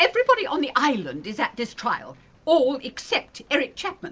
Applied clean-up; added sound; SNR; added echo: none; none; none; none.